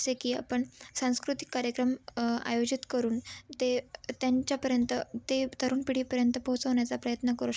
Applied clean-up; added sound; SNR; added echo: none; none; none; none.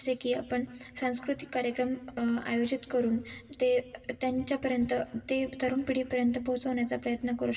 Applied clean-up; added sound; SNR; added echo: none; none; none; reverberation time 2.4 s.